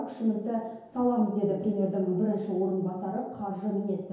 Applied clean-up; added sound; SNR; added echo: none; none; none; reverberation time 1.0 s.